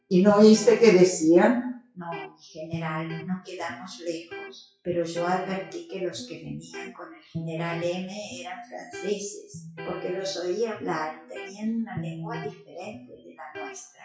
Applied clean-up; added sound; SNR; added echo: classical method WPE with log-MMSE.